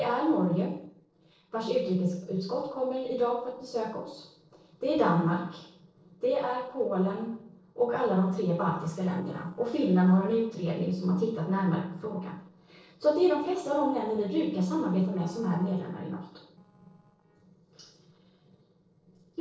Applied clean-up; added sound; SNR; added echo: neural separator model SepFormer DNS4.